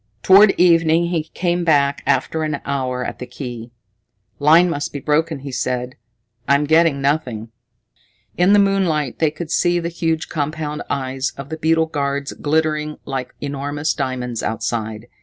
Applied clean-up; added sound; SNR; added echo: none; none; none; none.